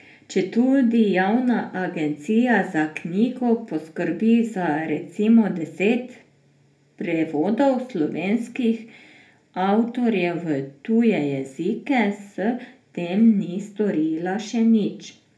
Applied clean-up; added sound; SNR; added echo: none; none; none; reverberation time 0.3 s.